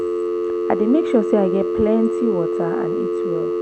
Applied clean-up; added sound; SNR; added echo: none; Telephone; 0 dB; none.